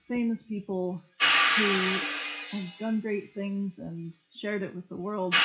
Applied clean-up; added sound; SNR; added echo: classical method WPE with log-MMSE.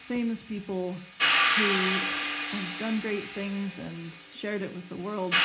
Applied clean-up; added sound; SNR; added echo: none; Hi-hat; -2 dB; reverberation time 0.4 s.